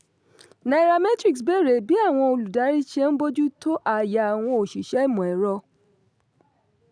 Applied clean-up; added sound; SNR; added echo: none; none; none; none.